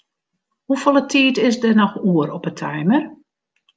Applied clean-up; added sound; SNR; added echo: none; none; none; none.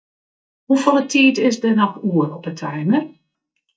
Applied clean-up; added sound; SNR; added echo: neural mask model DeepFilterNet 3.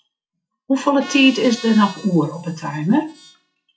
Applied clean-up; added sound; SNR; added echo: classical method WPE with log-MMSE.